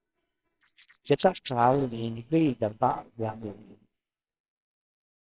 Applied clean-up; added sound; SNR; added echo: neural separator model SepFormer WHAMR!.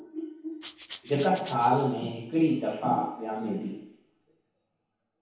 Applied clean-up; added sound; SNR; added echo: none; Rattle (instrument); 16 dB; reverberation time 2.0 s.